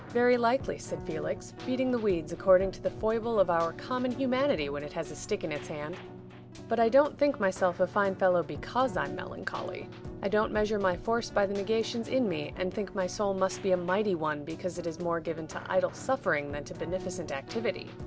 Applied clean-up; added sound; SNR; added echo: none; Keyboard (musical); 13 dB; none.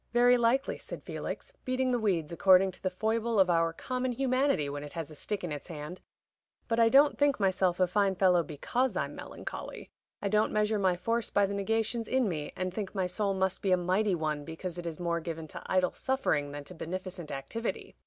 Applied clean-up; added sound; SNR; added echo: none; none; none; none.